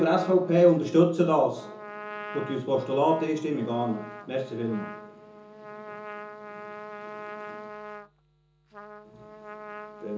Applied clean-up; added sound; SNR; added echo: none; Trumpet; 14 dB; reverberation time 0.6 s.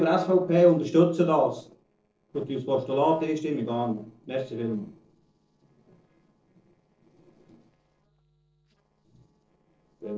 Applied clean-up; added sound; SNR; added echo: neural separator model SepFormer DNS4.